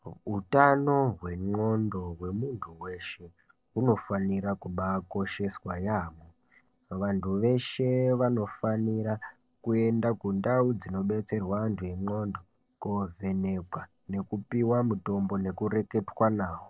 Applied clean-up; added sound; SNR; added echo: neural separator model SepFormer DNS4.